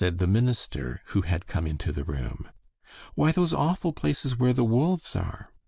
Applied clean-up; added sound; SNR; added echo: none; none; none; none.